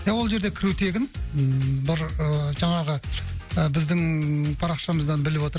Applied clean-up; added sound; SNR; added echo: none; none; none; none.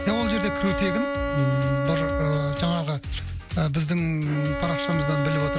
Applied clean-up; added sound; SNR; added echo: none; Bowed string instrument; 4 dB; none.